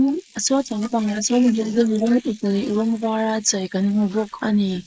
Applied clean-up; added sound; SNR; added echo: neural mask model Resemble Enhance denoiser.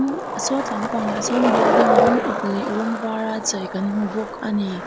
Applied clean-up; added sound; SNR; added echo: none; Skateboard; -1 dB; none.